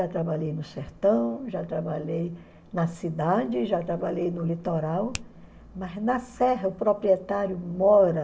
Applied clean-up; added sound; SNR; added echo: none; Finger snapping; 15 dB; reverberation time 1.0 s.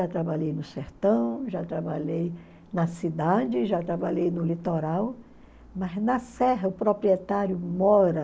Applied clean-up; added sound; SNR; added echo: none; none; none; none.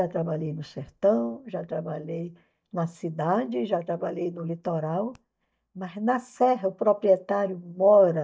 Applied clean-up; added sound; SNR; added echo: neural mask model DeepFilterNet 3.